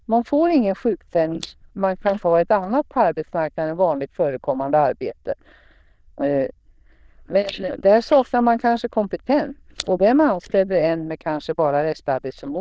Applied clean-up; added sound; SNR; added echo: neural diffusion model UNIVERSE++.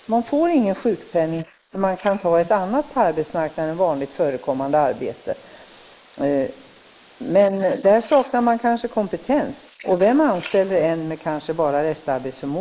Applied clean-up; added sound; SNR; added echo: neural mask model Resemble Enhance denoiser.